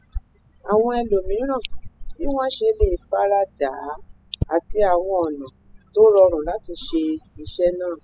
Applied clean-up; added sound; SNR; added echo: classical method spectral subtraction.